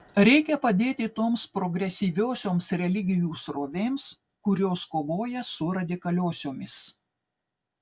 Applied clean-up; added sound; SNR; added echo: none; none; none; none.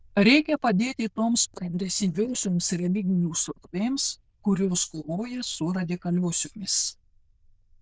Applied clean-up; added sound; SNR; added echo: neural diffusion model UNIVERSE++.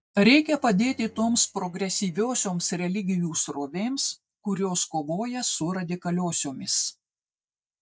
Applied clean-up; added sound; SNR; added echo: neural mask model DeepFilterNet 3.